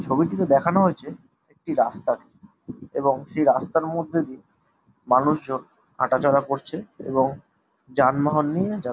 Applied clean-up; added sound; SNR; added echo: none; none; none; none.